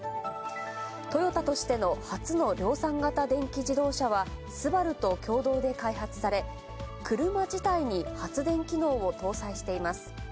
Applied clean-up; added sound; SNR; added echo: none; none; none; none.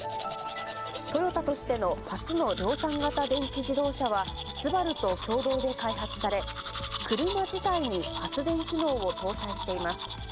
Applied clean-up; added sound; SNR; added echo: none; Domestic sounds, home sounds; 7 dB; none.